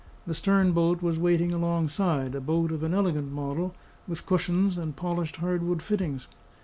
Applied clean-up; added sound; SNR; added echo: none; none; none; none.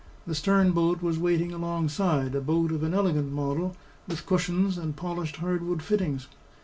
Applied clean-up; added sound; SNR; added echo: none; Snare drum; 18 dB; reverberation time 0.2 s.